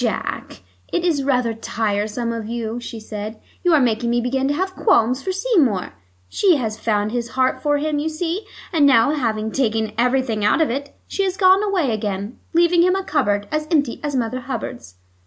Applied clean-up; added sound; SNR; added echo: none; none; none; none.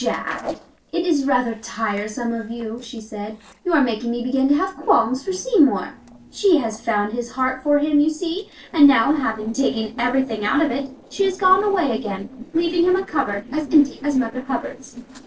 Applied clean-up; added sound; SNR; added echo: neural separator model SepFormer DNS4.